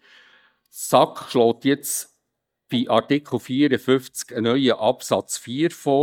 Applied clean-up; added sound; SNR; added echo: neural mask model DeepFilterNet 3.